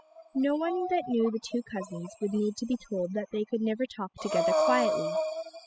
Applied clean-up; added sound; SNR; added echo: classical method spectral subtraction.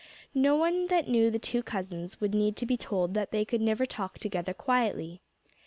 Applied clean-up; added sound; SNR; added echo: none; none; none; none.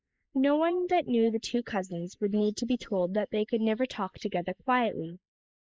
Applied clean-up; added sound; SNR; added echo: neural mask model Resemble Enhance denoiser.